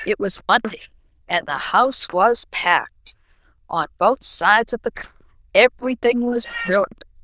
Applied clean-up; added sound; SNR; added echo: neural diffusion model UNIVERSE++.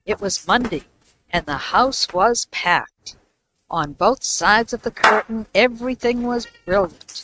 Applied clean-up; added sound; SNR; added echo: neural mask model RNNoise.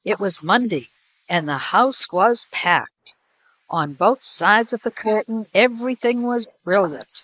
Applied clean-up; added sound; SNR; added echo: neural mask model Resemble Enhance denoiser.